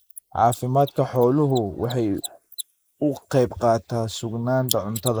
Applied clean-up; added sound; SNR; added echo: neural mask model Resemble Enhance denoiser.